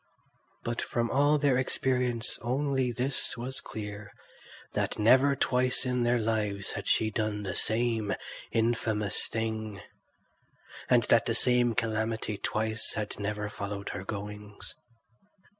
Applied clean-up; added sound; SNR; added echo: none; none; none; none.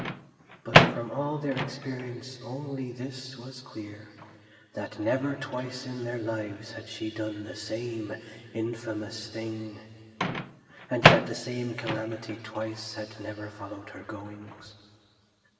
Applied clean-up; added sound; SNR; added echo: none; Microwave oven; -3 dB; reverberation time 2.4 s.